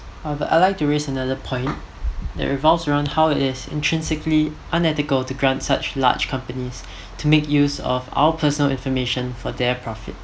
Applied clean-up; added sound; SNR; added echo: none; none; none; none.